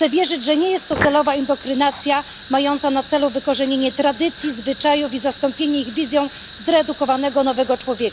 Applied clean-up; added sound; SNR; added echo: none; Fire; 14 dB; none.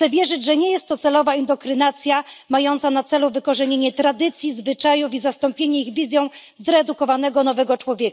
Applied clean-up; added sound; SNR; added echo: none; none; none; none.